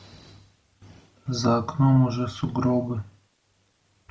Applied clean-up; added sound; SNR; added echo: none; none; none; none.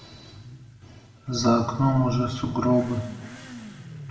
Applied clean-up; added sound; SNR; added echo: none; Motorcycle / Accelerating, revving, vroom; 17 dB; reverberation time 1.4 s.